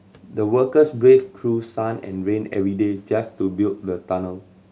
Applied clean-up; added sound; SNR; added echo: none; none; none; none.